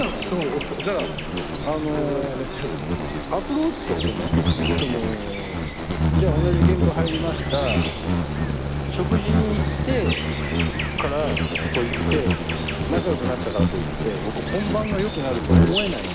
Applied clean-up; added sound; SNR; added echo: none; Insect; -4 dB; none.